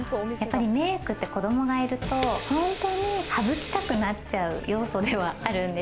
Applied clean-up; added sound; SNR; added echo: none; Sink (filling or washing) / Water tap, faucet; 10 dB; none.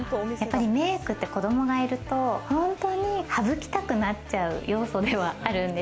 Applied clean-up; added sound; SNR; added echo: none; none; none; none.